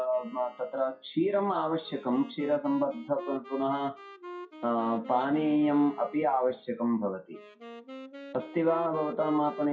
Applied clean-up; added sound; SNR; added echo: classical method WPE with log-MMSE.